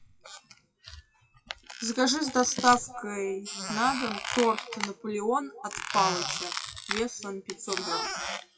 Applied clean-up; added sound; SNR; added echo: classical method WPE with log-MMSE.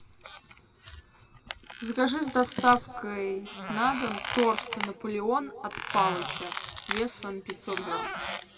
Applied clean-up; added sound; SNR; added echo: none; Squeak; 6 dB; reverberation time 1.6 s.